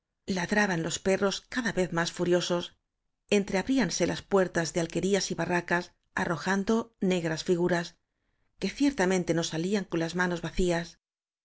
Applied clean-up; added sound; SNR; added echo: none; none; none; none.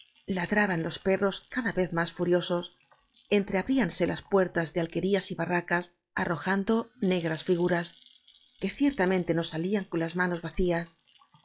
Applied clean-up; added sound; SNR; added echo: classical method log-MMSE.